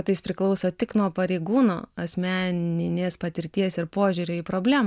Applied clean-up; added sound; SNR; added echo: none; none; none; none.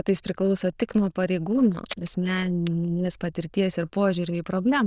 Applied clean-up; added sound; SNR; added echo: neural diffusion model UNIVERSE++.